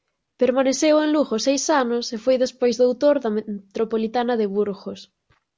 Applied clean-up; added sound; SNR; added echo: none; none; none; none.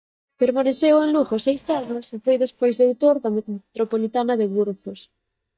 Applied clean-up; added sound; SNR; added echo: neural mask model DeepFilterNet 3.